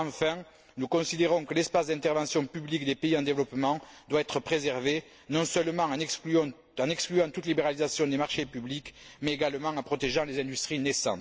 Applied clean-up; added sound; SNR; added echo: none; none; none; none.